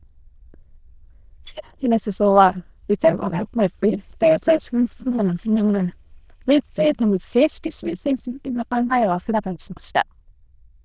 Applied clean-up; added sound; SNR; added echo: neural diffusion model UNIVERSE++.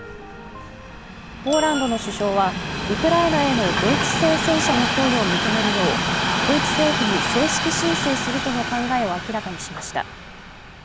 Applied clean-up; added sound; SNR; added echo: none; Train; 1 dB; none.